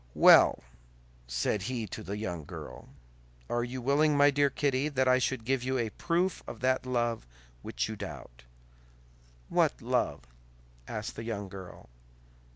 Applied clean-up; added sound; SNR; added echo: none; none; none; none.